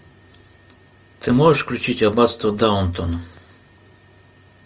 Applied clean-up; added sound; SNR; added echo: none; none; none; none.